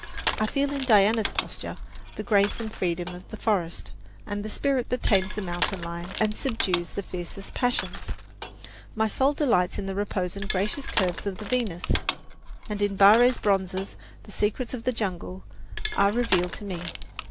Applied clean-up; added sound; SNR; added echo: none; Crushing; 6 dB; none.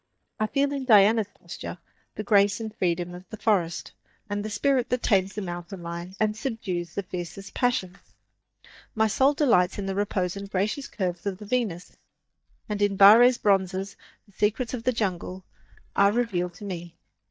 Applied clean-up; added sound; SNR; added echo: neural mask model DeepFilterNet 3.